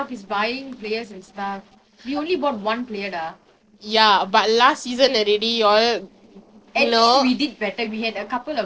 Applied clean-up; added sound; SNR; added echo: neural separator model SepFormer DNS4.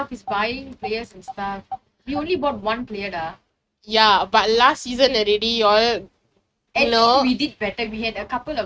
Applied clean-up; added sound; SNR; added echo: neural mask model RNNoise.